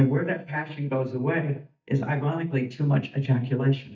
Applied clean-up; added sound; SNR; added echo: neural mask model DeepFilterNet 3.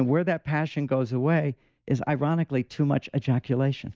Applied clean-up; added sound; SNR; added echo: none; none; none; none.